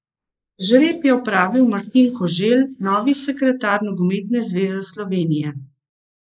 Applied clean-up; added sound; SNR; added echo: neural mask model Resemble Enhance denoiser.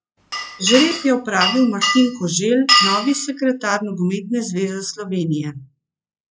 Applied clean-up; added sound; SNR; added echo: classical method log-MMSE.